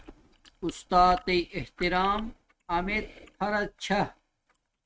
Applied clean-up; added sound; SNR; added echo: neural mask model RNNoise.